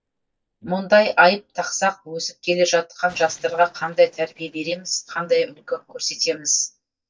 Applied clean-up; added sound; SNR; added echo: neural mask model DeepFilterNet 3.